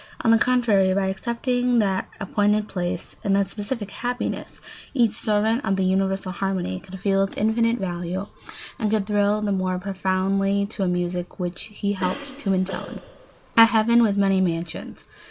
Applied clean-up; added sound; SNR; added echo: none; Cough; 13 dB; none.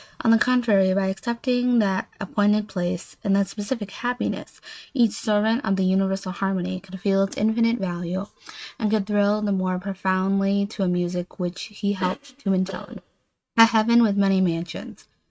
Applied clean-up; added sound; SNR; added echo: neural mask model RNNoise.